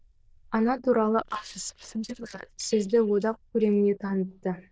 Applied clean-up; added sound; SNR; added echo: neural diffusion model UNIVERSE++.